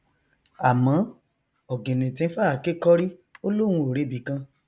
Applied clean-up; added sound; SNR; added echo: none; none; none; none.